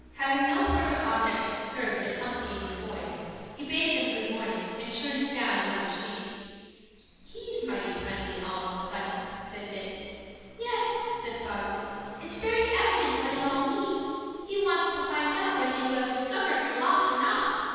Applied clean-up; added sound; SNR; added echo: none; Engine / Vehicle; 19 dB; reverberation time 2.1 s.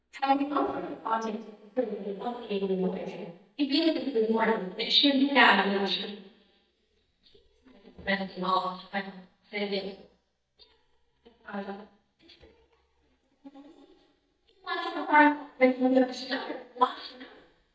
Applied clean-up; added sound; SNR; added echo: neural mask model DeepFilterNet 3.